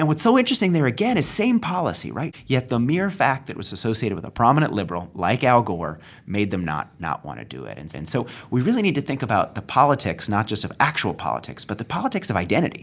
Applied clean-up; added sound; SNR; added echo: none; none; none; none.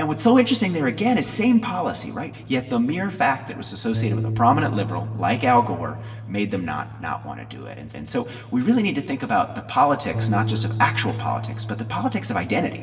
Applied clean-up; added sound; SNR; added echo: none; Bass guitar; 8 dB; reverberation time 1.5 s.